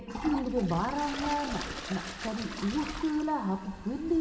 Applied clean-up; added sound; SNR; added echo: none; Toilet flush; 10 dB; reverberation time 1.2 s.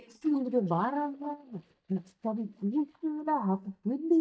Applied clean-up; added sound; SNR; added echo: neural mask model DeepFilterNet 3.